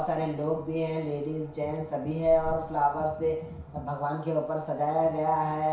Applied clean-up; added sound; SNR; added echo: none; Crackle; 19 dB; reverberation time 0.6 s.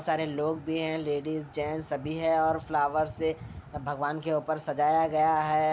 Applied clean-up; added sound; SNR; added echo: none; none; none; none.